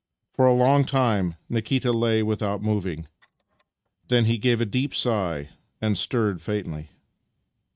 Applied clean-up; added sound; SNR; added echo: neural mask model RNNoise.